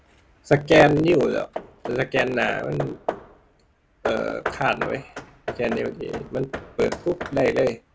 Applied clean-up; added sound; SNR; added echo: none; Hammer / Wood; 12 dB; none.